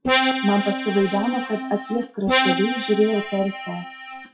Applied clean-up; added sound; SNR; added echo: classical method WPE with log-MMSE.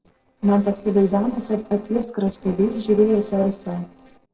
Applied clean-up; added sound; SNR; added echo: neural separator model SepFormer DNS4.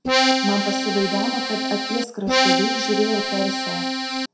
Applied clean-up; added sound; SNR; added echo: none; Accordion; -4 dB; reverberation time 0.6 s.